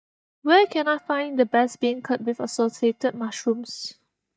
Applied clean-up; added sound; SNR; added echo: neural mask model DeepFilterNet 3.